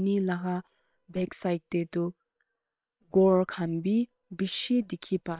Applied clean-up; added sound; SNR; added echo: neural separator model SepFormer WHAM!.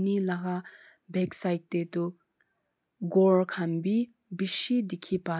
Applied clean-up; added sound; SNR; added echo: none; none; none; none.